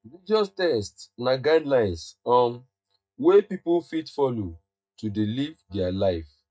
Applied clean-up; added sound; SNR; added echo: neural mask model DeepFilterNet 3.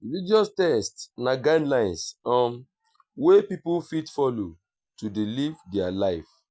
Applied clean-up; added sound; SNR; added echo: none; none; none; none.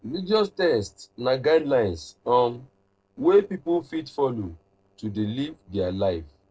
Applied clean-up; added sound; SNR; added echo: neural separator model SepFormer DNS4.